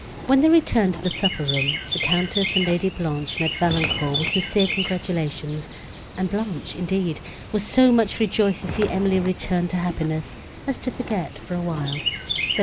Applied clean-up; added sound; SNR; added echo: none; Walk, footsteps + Chirp, tweet; 7 dB; none.